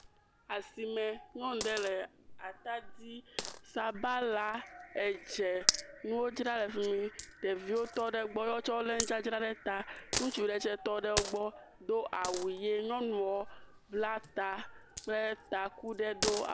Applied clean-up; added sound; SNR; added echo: none; Coin (dropping); 8 dB; none.